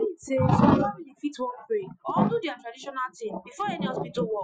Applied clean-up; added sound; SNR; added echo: classical method Wiener filter.